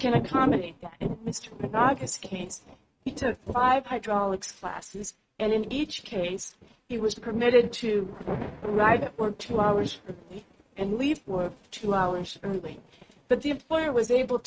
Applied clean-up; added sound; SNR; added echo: neural mask model RNNoise.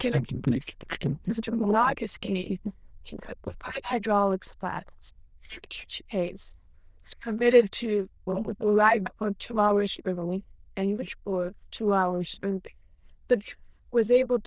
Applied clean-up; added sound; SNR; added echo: neural diffusion model UNIVERSE++.